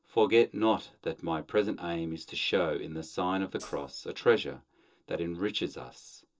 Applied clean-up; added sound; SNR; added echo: neural separator model SepFormer DNS4.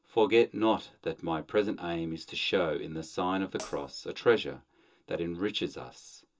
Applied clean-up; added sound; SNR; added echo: none; Hi-hat; 15 dB; reverberation time 0.2 s.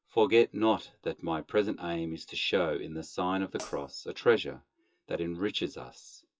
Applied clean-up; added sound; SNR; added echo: classical method WPE with log-MMSE.